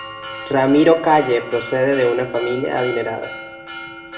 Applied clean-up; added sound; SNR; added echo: none; Church bell; 13 dB; reverberation time 0.7 s.